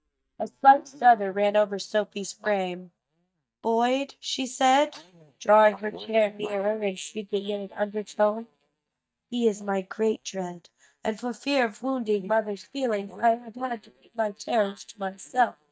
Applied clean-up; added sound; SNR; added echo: neural mask model DeepFilterNet 3.